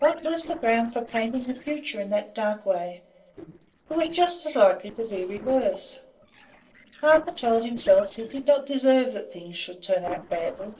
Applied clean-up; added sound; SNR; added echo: neural separator model SepFormer DNS4.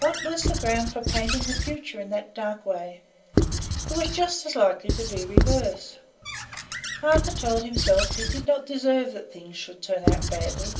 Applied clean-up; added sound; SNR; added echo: none; Squeak / Writing; 1 dB; reverberation time 0.3 s.